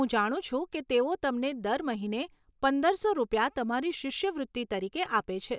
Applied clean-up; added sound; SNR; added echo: none; none; none; none.